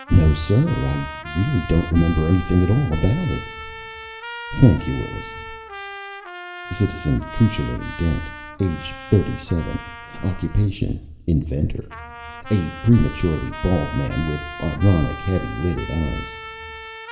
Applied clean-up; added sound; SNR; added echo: none; Trumpet; 14 dB; reverberation time 2.1 s.